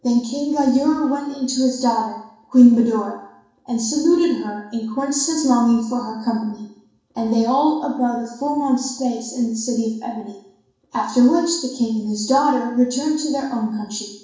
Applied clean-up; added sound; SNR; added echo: none; none; none; reverberation time 0.7 s.